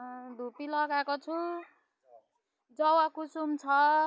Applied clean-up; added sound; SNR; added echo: none; none; none; none.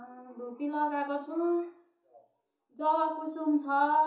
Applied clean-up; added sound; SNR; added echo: none; none; none; reverberation time 0.7 s.